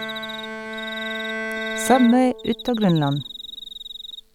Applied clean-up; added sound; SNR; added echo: none; Bowed string instrument + Cricket; 8 dB; none.